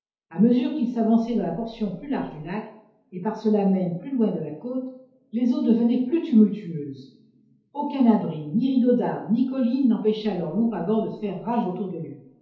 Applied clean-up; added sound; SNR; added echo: none; none; none; reverberation time 2.2 s.